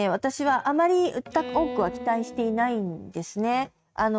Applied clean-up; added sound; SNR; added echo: neural mask model RNNoise.